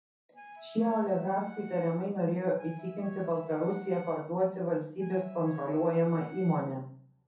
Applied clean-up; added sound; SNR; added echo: none; Wind instrument, woodwind instrument; 19 dB; reverberation time 0.5 s.